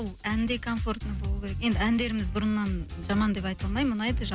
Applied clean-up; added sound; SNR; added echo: none; none; none; none.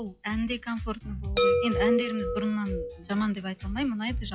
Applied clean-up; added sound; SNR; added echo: classical method log-MMSE.